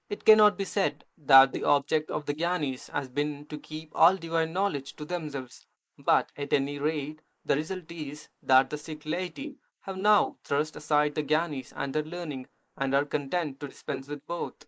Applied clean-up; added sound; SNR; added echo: neural mask model Resemble Enhance denoiser.